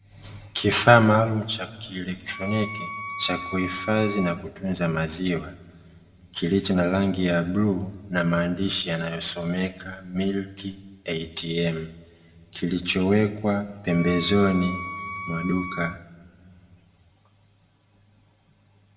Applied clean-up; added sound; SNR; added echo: none; Wind instrument, woodwind instrument; 10 dB; reverberation time 1.1 s.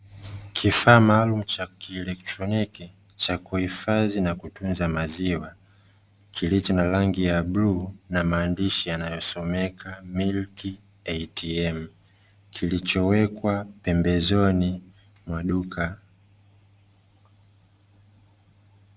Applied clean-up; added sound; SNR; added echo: none; none; none; none.